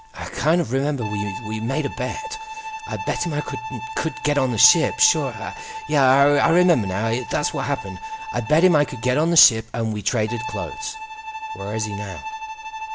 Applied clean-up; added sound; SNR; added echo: none; Bowed string instrument; 11 dB; none.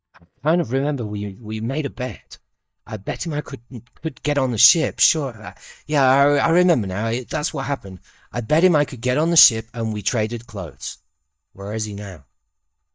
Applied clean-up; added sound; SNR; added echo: neural mask model DeepFilterNet 3.